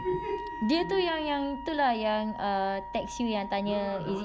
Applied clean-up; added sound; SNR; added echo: none; Wind instrument, woodwind instrument; 11 dB; none.